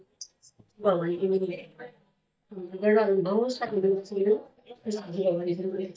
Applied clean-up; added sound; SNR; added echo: neural mask model DeepFilterNet 3.